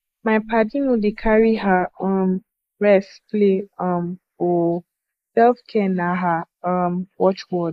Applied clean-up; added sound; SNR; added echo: neural mask model Resemble Enhance denoiser.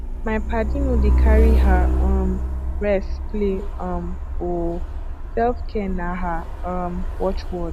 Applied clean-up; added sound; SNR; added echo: none; Truck; -5 dB; none.